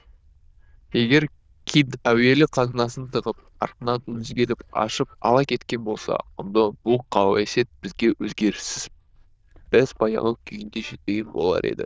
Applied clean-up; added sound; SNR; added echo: neural diffusion model UNIVERSE++.